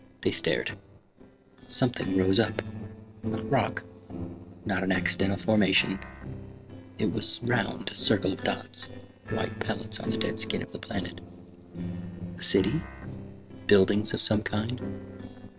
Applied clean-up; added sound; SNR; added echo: neural separator model SepFormer DNS4.